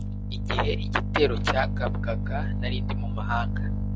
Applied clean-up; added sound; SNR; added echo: none; none; none; none.